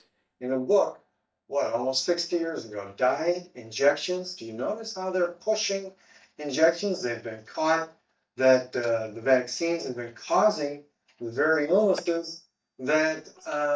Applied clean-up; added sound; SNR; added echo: neural mask model DeepFilterNet 3.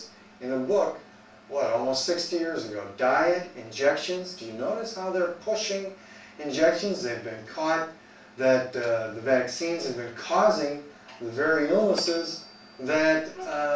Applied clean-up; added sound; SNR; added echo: none; Marimba, xylophone; 12 dB; reverberation time 0.3 s.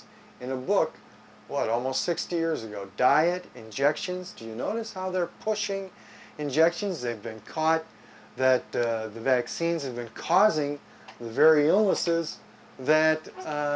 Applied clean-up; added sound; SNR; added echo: none; none; none; none.